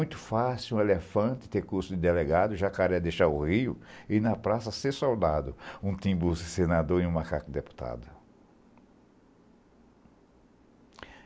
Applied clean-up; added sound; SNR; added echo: none; none; none; none.